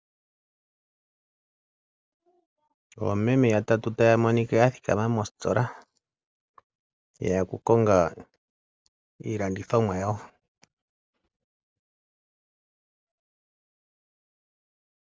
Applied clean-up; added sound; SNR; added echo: none; none; none; none.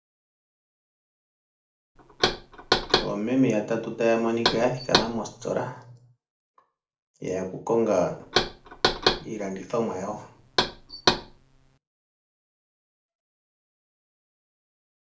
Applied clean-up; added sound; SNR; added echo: none; Knock; -2 dB; reverberation time 0.4 s.